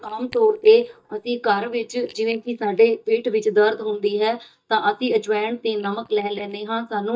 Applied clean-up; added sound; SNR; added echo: neural mask model DeepFilterNet 3.